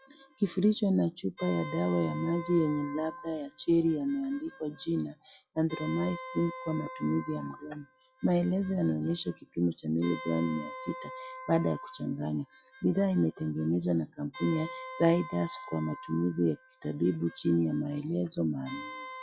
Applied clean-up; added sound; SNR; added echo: classical method log-MMSE.